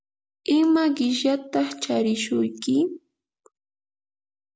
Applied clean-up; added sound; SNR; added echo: none; none; none; none.